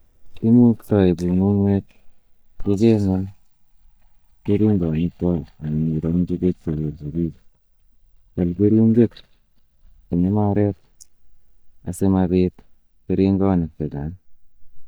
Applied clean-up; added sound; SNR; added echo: neural mask model DeepFilterNet 3.